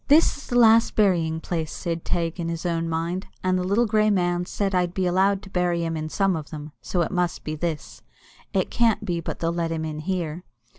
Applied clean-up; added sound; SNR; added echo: none; none; none; none.